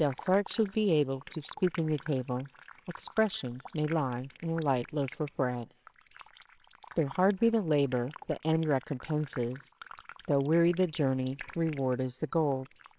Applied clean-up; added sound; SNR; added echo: neural separator model SepFormer WHAMR!.